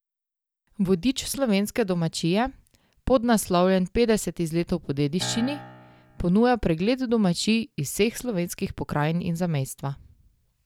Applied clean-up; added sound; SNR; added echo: none; Piano; 14 dB; none.